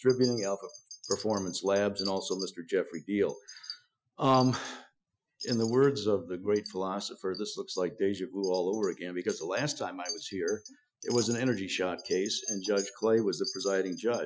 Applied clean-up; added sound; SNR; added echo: classical method Wiener filter.